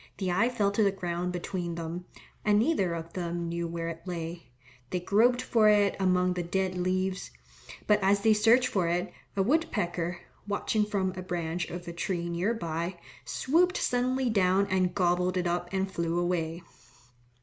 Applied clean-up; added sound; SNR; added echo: none; none; none; none.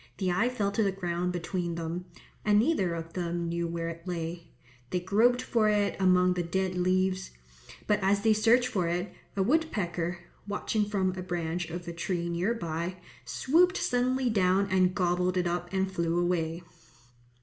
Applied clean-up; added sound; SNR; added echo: none; none; none; reverberation time 0.4 s.